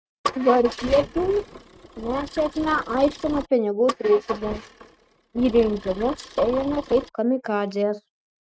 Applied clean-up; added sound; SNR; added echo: neural mask model RNNoise.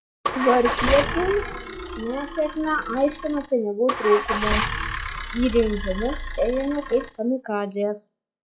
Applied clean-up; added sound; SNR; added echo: classical method log-MMSE.